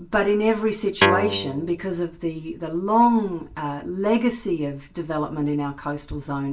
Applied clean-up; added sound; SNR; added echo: none; Guitar; 0 dB; reverberation time 0.2 s.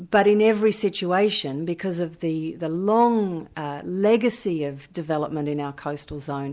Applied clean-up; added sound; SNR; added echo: none; none; none; none.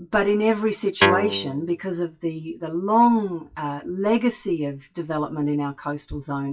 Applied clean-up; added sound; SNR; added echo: classical method WPE with log-MMSE.